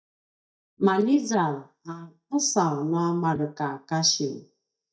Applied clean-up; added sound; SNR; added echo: neural mask model DeepFilterNet 3.